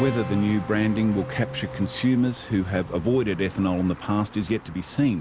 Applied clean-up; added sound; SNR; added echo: none; Keyboard (musical); 17 dB; none.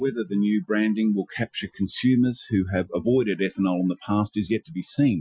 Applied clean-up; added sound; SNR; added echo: classical method Wiener filter.